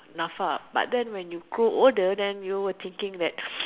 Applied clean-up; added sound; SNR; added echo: none; none; none; none.